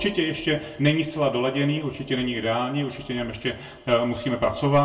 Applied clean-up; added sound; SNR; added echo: none; none; none; reverberation time 0.2 s.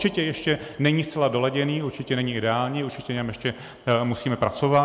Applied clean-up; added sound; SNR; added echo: none; none; none; none.